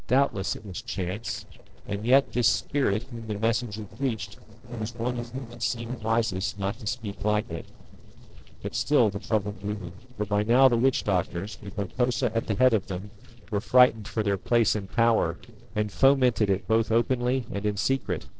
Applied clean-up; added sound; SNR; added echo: neural separator model SepFormer DNS4.